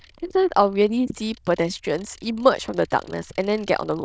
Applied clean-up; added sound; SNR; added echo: neural diffusion model UNIVERSE++.